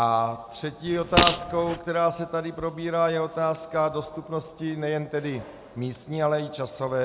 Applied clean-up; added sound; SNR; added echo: none; Fart; -1 dB; none.